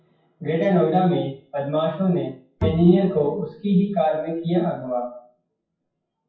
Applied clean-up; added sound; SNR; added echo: classical method WPE with log-MMSE.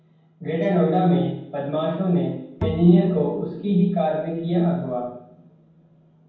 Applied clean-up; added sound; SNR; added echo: none; Bowed string instrument; 13 dB; reverberation time 0.9 s.